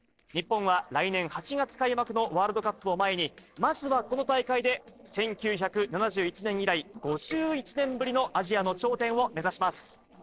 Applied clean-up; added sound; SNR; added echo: neural separator model SepFormer DNS4.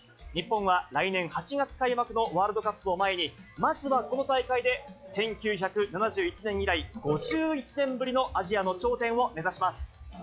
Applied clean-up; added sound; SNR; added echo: classical method log-MMSE.